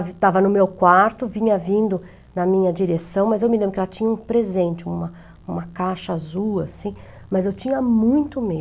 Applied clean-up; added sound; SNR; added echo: none; none; none; none.